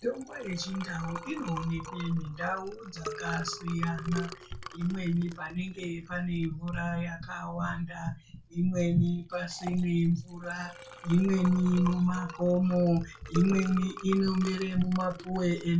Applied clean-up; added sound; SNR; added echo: none; Liquid; 14 dB; reverberation time 0.2 s.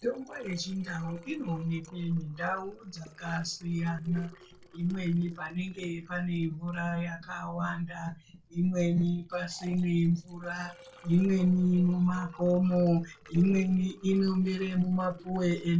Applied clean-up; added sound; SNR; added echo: neural separator model SepFormer DNS4.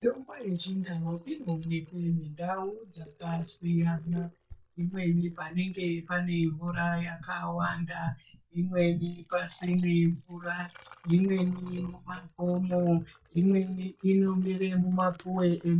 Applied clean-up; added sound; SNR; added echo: neural mask model DeepFilterNet 3.